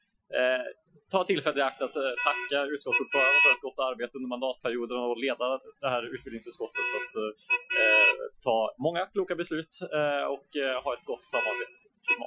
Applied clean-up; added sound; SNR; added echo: classical method Wiener filter.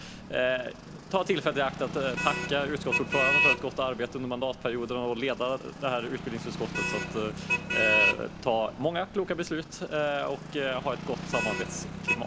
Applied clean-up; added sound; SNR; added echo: none; Motor vehicle (road); 2 dB; none.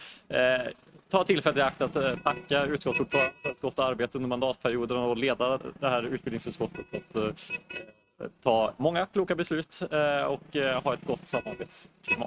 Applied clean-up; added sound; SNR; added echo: neural mask model RNNoise.